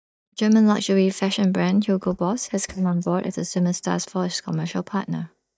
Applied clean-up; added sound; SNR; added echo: neural mask model DeepFilterNet 3.